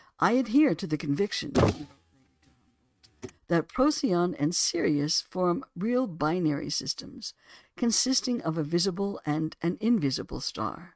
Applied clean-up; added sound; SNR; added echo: neural mask model RNNoise.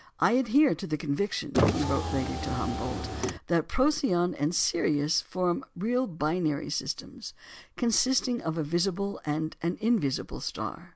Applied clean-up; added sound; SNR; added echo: none; Car; 1 dB; none.